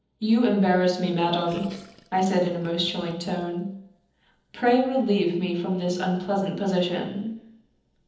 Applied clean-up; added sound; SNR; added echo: neural separator model SepFormer DNS4.